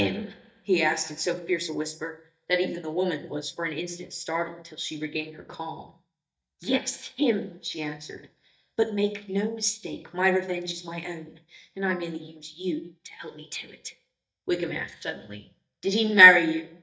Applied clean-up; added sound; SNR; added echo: neural mask model DeepFilterNet 3.